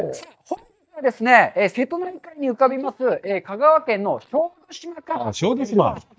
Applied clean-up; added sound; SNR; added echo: neural mask model DeepFilterNet 3.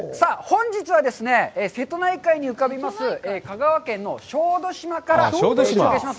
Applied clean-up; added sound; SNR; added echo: none; none; none; none.